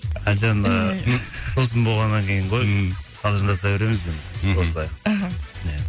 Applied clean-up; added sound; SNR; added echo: none; none; none; none.